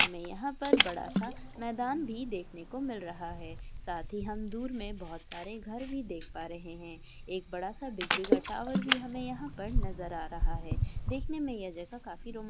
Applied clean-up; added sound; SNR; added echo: none; Water / Splash, splatter + Camera; -4 dB; none.